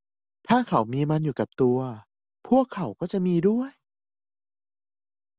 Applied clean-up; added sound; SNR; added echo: none; none; none; none.